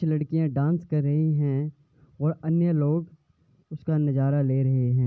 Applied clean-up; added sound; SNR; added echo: none; none; none; none.